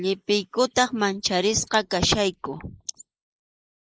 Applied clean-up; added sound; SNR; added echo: neural mask model Resemble Enhance denoiser.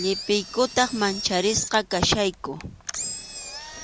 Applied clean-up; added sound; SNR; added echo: none; Engine; 10 dB; none.